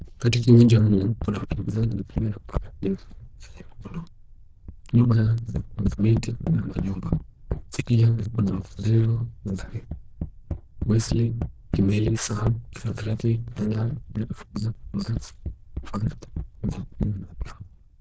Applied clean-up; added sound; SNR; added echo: neural diffusion model UNIVERSE++.